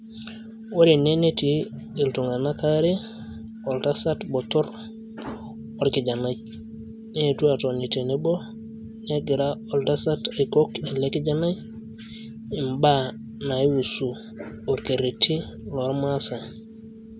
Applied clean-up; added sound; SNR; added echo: none; none; none; none.